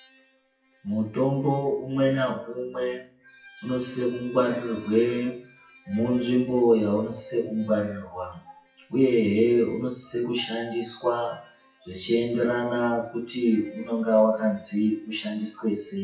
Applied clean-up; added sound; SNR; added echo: classical method WPE with log-MMSE.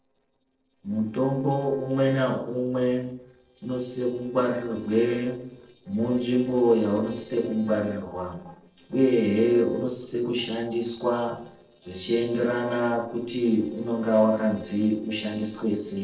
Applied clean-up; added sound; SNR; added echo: neural separator model SepFormer DNS4.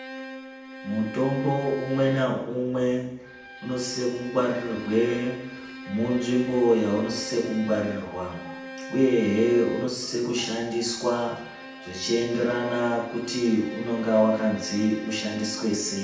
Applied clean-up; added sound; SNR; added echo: none; Bowed string instrument; 12 dB; reverberation time 0.9 s.